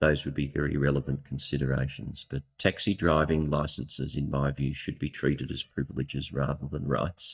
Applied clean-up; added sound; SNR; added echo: neural mask model DeepFilterNet 3.